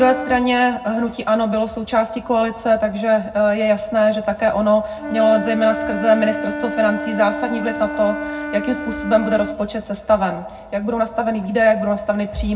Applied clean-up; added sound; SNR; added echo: none; Wind instrument, woodwind instrument; 11 dB; reverberation time 0.4 s.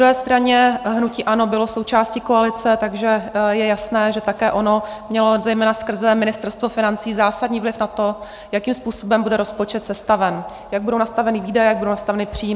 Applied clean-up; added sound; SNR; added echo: none; none; none; none.